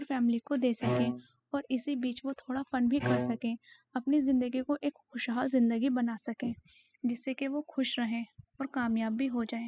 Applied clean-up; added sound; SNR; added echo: classical method spectral subtraction.